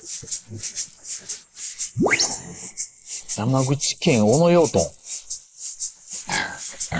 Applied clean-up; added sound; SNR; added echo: neural mask model Resemble Enhance denoiser.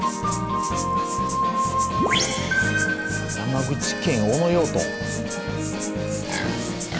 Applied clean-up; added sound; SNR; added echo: none; Rattle (instrument); 14 dB; none.